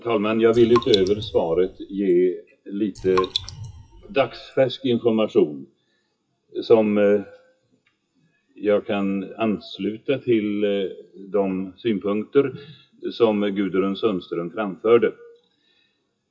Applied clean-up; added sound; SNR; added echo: classical method WPE with log-MMSE.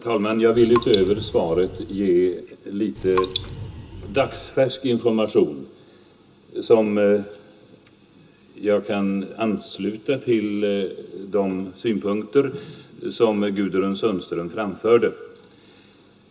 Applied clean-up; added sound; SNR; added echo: none; Raindrop; 10 dB; reverberation time 0.2 s.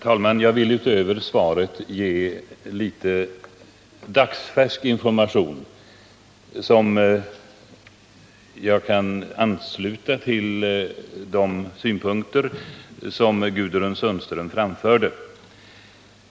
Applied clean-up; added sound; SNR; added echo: none; none; none; none.